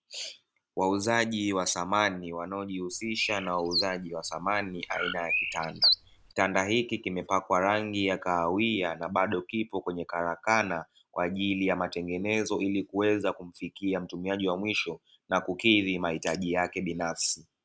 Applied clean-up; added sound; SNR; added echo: none; Bird; 3 dB; none.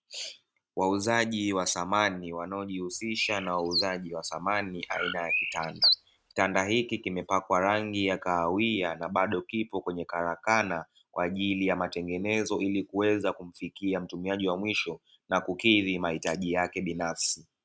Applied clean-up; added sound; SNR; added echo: neural mask model RNNoise.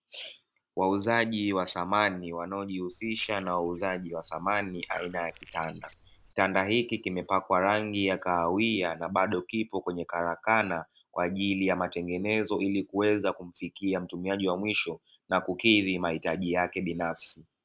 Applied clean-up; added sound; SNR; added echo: neural separator model SepFormer DNS4.